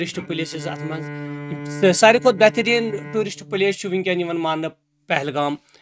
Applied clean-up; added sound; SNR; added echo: neural mask model RNNoise.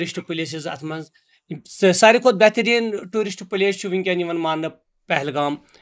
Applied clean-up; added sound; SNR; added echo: neural mask model Resemble Enhance denoiser.